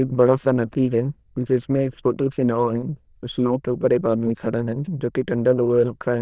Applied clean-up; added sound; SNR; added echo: neural diffusion model UNIVERSE++.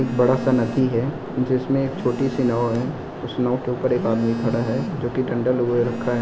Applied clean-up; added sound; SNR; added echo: none; Telephone; 10 dB; none.